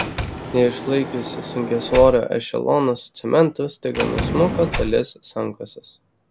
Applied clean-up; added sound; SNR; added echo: none; Sliding door; 8 dB; none.